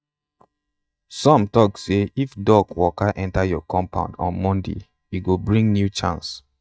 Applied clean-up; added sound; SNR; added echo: neural mask model DeepFilterNet 3.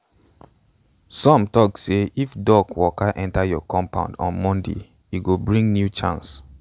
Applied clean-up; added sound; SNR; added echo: none; none; none; none.